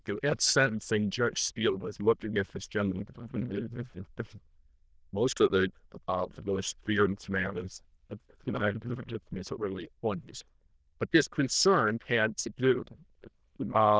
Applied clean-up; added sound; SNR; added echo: neural diffusion model UNIVERSE++.